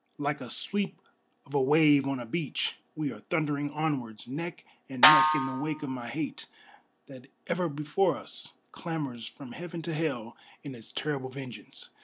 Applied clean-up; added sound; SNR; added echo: none; Snare drum; -5 dB; none.